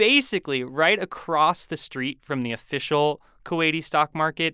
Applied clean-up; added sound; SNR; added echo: none; none; none; none.